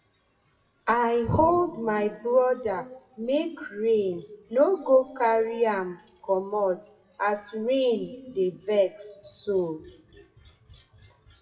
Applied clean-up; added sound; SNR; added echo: classical method WPE with log-MMSE.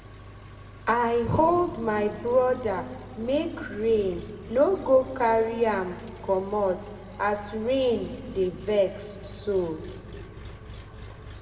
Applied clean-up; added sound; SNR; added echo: none; Engine; 16 dB; reverberation time 1.7 s.